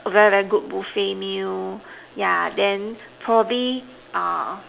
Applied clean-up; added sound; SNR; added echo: none; none; none; none.